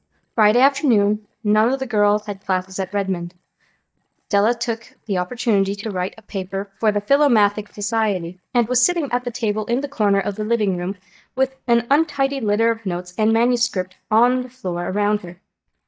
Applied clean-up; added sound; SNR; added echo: neural mask model DeepFilterNet 3.